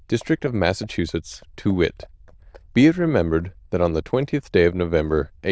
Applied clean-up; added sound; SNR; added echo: neural diffusion model UNIVERSE++.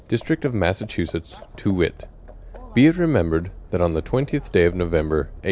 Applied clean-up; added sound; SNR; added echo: none; Livestock, farm animals, working animals; 17 dB; none.